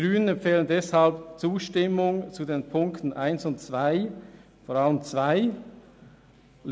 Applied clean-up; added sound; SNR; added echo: none; none; none; none.